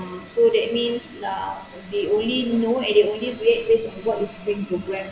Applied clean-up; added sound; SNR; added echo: none; Sawing; 19 dB; none.